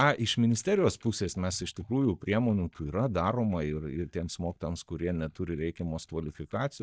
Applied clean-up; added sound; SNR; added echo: neural mask model DeepFilterNet 3.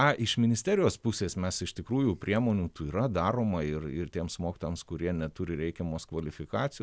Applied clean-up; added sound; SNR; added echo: none; none; none; none.